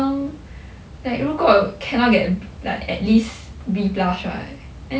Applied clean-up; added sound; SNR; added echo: none; none; none; none.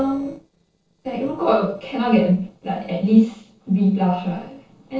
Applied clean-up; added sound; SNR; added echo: neural separator model SepFormer DNS4.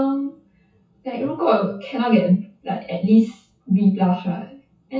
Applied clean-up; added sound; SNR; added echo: classical method WPE with log-MMSE.